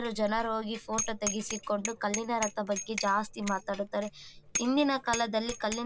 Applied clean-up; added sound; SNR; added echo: none; Bicycle bell; 8 dB; none.